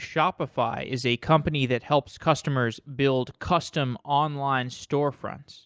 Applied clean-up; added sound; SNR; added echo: none; none; none; none.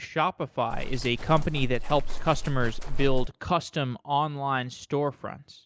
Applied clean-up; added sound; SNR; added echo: none; Livestock, farm animals, working animals; -2 dB; none.